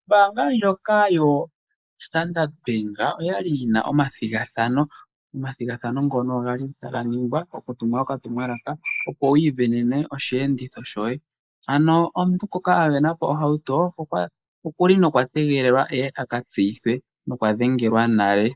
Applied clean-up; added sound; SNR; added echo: neural mask model Resemble Enhance denoiser.